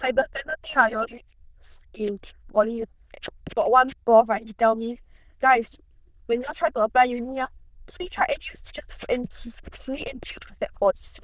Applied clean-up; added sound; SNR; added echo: neural diffusion model UNIVERSE++.